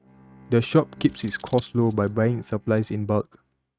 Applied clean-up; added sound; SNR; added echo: neural mask model RNNoise.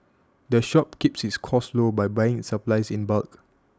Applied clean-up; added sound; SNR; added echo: none; none; none; none.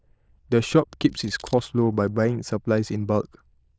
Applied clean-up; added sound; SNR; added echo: neural diffusion model UNIVERSE++.